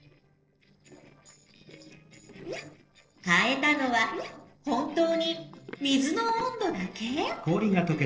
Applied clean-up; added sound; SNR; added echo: neural separator model SepFormer DNS4.